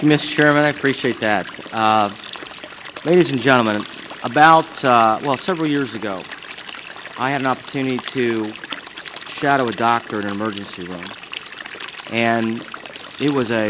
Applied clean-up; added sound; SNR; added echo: none; Stream; 14 dB; none.